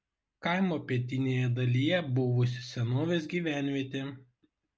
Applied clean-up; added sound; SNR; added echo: none; none; none; none.